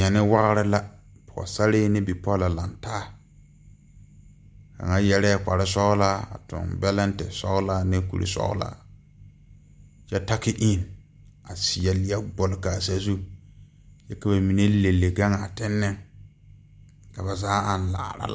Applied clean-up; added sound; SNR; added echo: none; none; none; none.